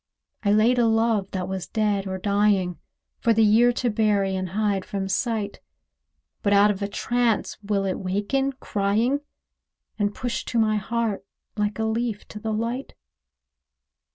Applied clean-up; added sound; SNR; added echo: none; none; none; none.